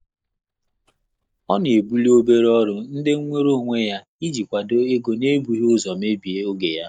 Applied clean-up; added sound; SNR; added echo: neural mask model DeepFilterNet 3.